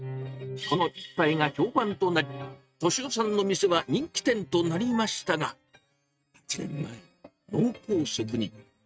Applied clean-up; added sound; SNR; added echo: neural mask model RNNoise.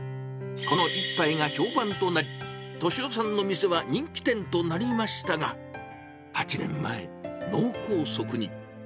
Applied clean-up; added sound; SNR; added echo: none; none; none; none.